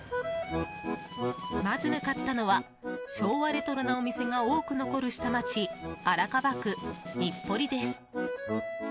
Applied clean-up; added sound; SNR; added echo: none; Snare drum; 19 dB; none.